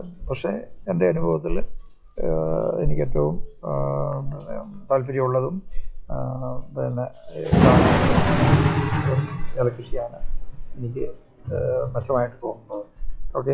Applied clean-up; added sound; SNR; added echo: classical method log-MMSE.